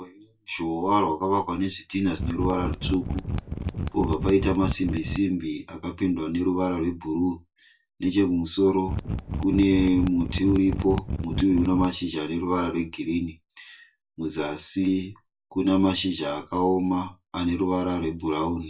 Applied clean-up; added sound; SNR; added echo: none; Mechanisms; 4 dB; reverberation time 0.2 s.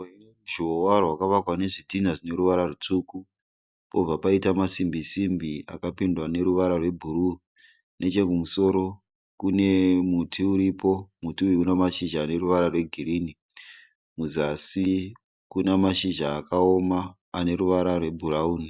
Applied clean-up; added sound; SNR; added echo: none; none; none; none.